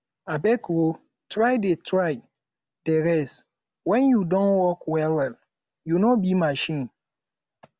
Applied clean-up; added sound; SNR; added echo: none; none; none; none.